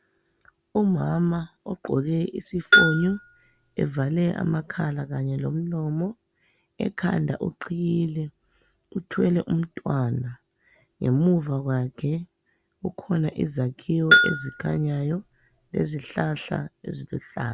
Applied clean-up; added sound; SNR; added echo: none; Bell; -2 dB; none.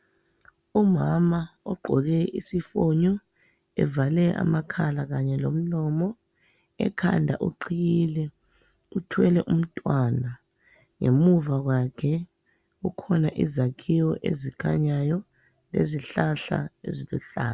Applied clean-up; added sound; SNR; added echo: none; none; none; none.